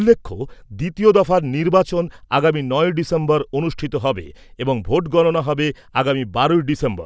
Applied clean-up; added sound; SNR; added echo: none; none; none; none.